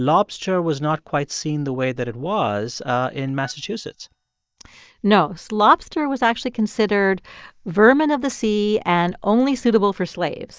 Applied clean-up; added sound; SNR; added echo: neural mask model DeepFilterNet 3.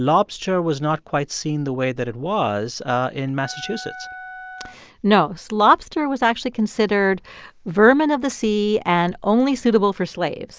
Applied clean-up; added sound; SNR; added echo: none; Wind instrument, woodwind instrument; 16 dB; none.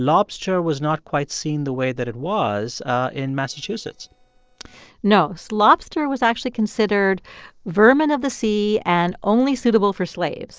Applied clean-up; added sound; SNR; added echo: neural separator model SepFormer DNS4.